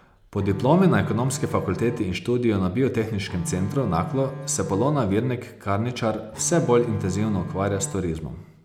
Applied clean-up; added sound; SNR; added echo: none; Bowed string instrument; 12 dB; none.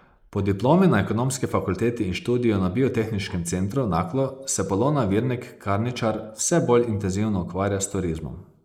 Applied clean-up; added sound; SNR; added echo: neural mask model Resemble Enhance denoiser.